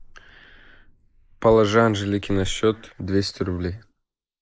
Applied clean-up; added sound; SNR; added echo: neural mask model Resemble Enhance denoiser.